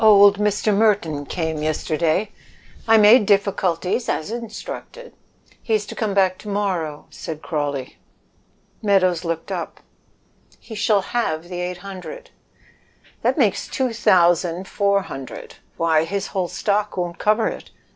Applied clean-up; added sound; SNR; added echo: none; none; none; none.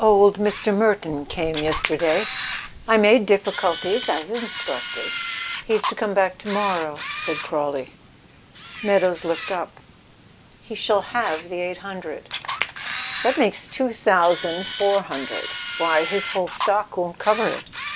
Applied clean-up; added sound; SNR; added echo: none; Camera; 4 dB; none.